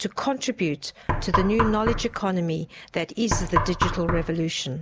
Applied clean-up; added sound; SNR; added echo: none; Knock; 0 dB; none.